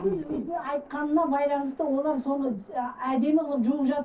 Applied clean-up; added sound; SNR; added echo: neural separator model SepFormer DNS4.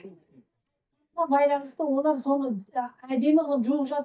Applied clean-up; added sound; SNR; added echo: neural mask model DeepFilterNet 3.